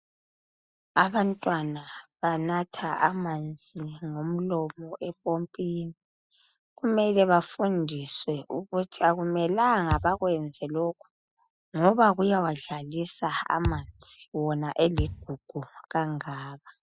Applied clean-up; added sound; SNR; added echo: classical method spectral subtraction.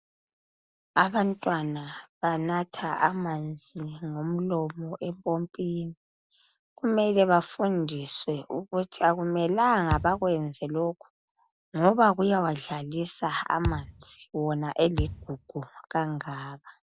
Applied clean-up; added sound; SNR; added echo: none; Thump, thud; 6 dB; none.